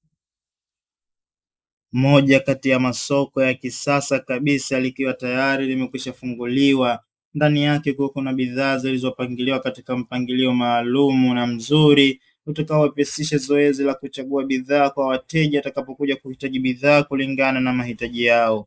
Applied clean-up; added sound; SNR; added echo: neural mask model Resemble Enhance denoiser.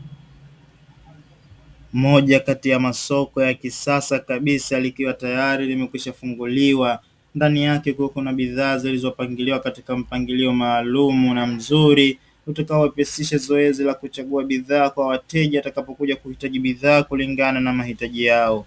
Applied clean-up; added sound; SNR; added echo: none; none; none; none.